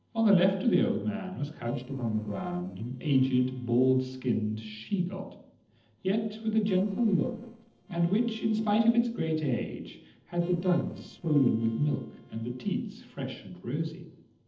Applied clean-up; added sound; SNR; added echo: neural separator model SepFormer DNS4.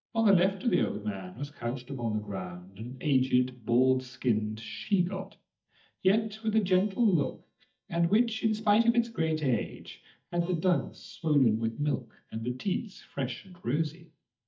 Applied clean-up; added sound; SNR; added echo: neural mask model DeepFilterNet 3.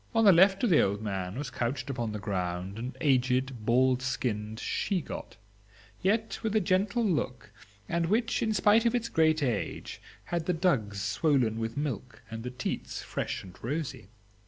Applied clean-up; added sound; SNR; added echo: none; none; none; none.